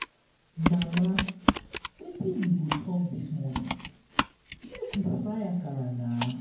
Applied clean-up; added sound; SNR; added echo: none; Computer keyboard; 2 dB; reverberation time 0.9 s.